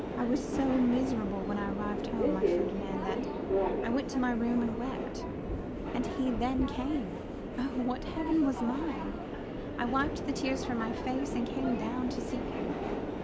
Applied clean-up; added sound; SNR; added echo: none; Subway, metro, underground; 1 dB; none.